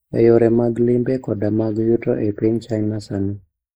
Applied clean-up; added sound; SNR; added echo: neural mask model Resemble Enhance denoiser.